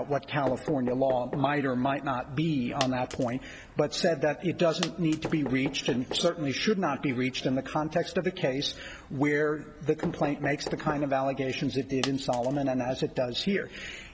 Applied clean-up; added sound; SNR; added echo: none; Coin (dropping) + Knock; 14 dB; none.